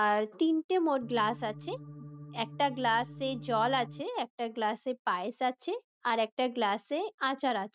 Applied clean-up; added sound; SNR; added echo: none; Organ; 14 dB; none.